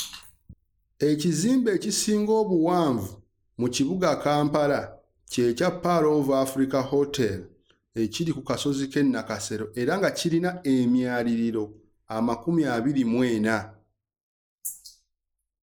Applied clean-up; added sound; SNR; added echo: neural mask model Resemble Enhance denoiser.